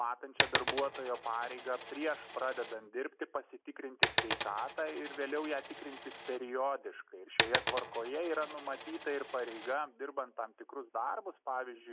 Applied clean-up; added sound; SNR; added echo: none; Coin (dropping); -4 dB; none.